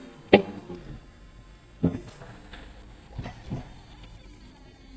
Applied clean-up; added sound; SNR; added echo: neural mask model DeepFilterNet 3.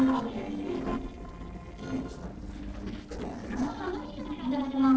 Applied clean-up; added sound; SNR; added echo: neural separator model SepFormer DNS4.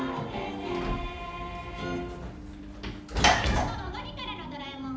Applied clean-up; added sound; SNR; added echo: none; Sliding door / Slam; -4 dB; reverberation time 0.8 s.